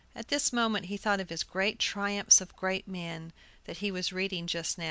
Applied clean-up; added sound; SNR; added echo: none; none; none; none.